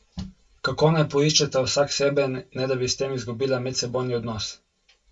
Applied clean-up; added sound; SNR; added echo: none; none; none; reverberation time 0.1 s.